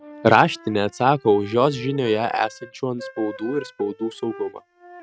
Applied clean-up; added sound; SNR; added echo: neural mask model RNNoise.